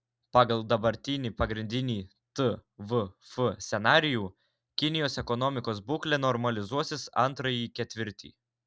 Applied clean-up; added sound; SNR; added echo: none; none; none; none.